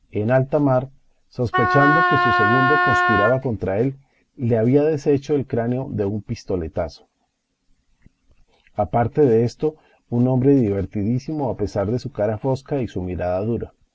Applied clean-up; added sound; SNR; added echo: none; Wind instrument, woodwind instrument; -3 dB; none.